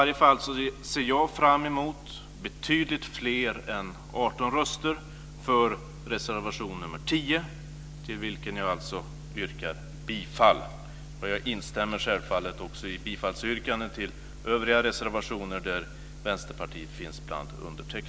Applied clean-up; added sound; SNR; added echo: none; none; none; none.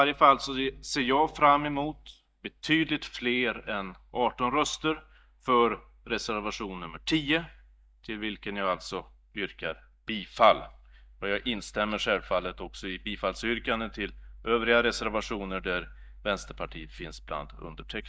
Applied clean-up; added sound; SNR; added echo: neural mask model DeepFilterNet 3.